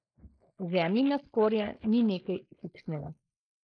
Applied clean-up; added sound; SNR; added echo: neural mask model Resemble Enhance denoiser.